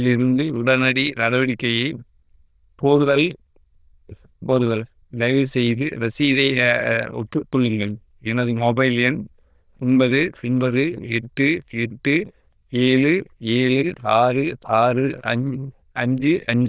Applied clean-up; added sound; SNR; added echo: neural diffusion model UNIVERSE++.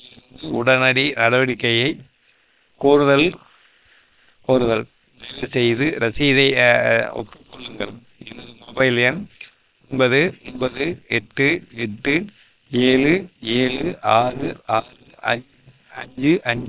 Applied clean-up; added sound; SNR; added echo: neural separator model SepFormer WHAM!.